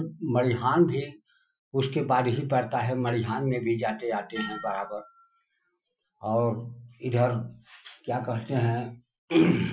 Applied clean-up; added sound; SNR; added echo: classical method Wiener filter.